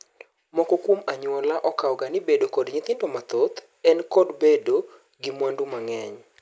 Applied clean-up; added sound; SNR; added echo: none; none; none; none.